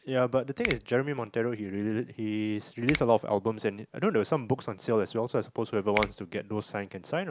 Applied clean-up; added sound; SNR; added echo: none; Finger snapping; 12 dB; none.